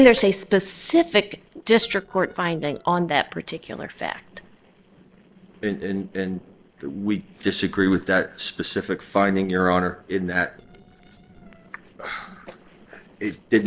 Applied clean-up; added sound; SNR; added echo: neural separator model SepFormer DNS4.